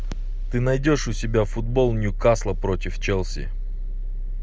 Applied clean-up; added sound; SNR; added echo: none; none; none; none.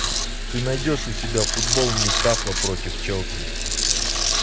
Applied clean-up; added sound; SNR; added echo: none; Bathtub (filling or washing) / Water tap, faucet + Tools; 0 dB; none.